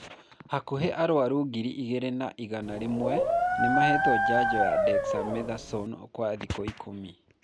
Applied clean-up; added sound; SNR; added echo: none; Dog; -4 dB; none.